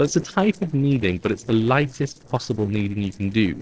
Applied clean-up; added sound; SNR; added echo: neural separator model SepFormer DNS4.